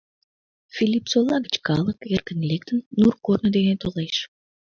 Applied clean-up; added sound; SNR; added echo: none; none; none; none.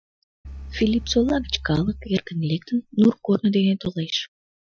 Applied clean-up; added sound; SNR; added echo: classical method Wiener filter.